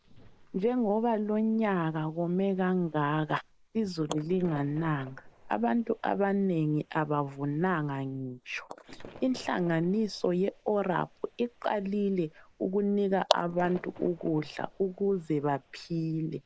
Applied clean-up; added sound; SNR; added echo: neural mask model Resemble Enhance denoiser.